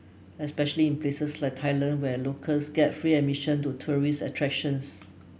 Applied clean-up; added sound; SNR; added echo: none; none; none; none.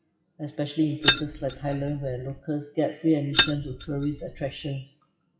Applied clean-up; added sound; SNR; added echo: classical method WPE with log-MMSE.